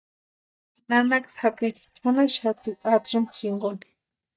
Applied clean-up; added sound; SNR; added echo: neural mask model DeepFilterNet 3.